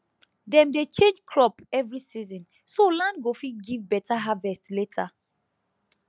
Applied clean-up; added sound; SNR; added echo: none; none; none; none.